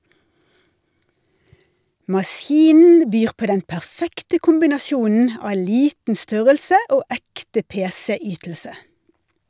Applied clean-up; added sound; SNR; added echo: none; none; none; none.